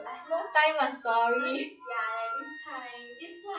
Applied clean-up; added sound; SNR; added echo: classical method WPE with log-MMSE.